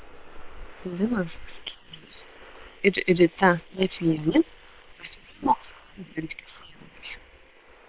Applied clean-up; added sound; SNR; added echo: neural separator model SepFormer WHAM!.